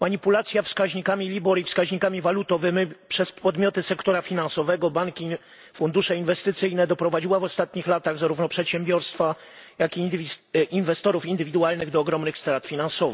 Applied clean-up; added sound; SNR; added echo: none; none; none; none.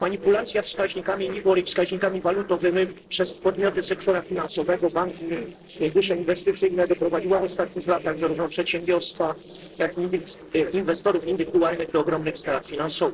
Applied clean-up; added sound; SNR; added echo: neural separator model SepFormer DNS4.